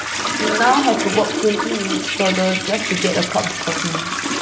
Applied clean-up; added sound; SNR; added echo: none; Toilet flush; 2 dB; none.